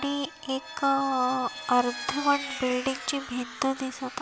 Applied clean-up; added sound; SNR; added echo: none; Vehicle; 11 dB; none.